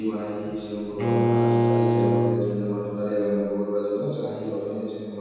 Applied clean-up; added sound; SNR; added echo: none; Bowed string instrument; -4 dB; reverberation time 2.1 s.